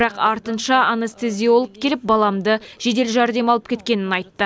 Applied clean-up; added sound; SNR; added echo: none; none; none; none.